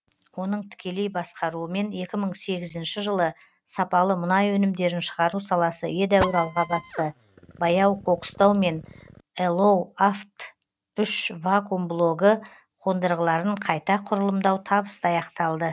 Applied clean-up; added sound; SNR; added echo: neural mask model RNNoise.